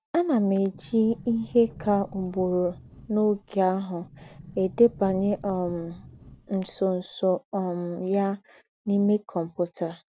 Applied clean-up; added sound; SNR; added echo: none; Sliding door; 20 dB; none.